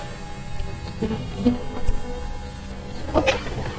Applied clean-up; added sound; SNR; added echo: neural mask model DeepFilterNet 3.